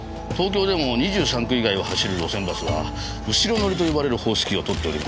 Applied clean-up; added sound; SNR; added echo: none; none; none; none.